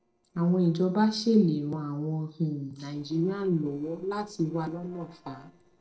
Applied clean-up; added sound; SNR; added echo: neural separator model SepFormer DNS4.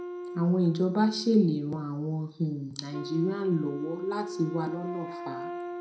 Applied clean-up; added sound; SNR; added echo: none; Wind instrument, woodwind instrument; 10 dB; reverberation time 0.4 s.